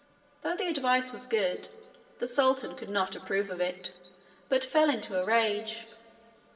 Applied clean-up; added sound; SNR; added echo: none; none; none; reverberation time 2.5 s.